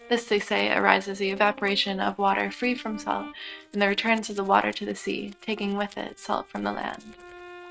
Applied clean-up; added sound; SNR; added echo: neural mask model RNNoise.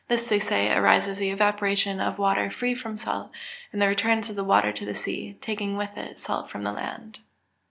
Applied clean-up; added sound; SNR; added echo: none; none; none; none.